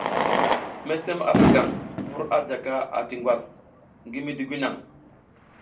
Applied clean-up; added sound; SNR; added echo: none; Fireworks; -1 dB; reverberation time 0.2 s.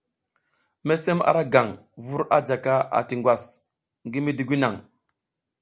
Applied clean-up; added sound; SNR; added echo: none; none; none; none.